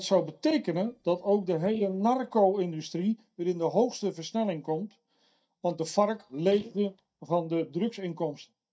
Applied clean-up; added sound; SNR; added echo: neural mask model DeepFilterNet 3.